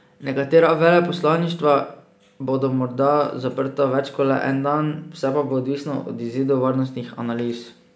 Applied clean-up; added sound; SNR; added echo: none; none; none; none.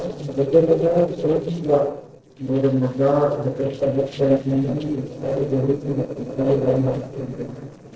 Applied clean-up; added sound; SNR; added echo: neural separator model SepFormer DNS4.